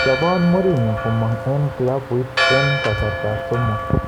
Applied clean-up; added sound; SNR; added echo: none; Church bell; 4 dB; none.